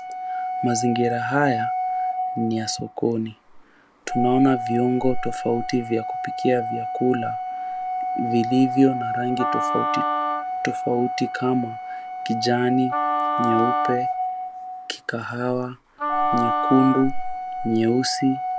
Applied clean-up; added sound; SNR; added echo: none; Wind instrument, woodwind instrument + Organ; 2 dB; none.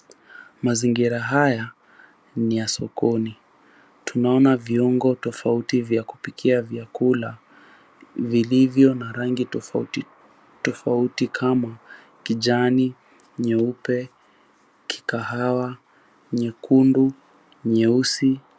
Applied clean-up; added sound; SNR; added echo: none; none; none; none.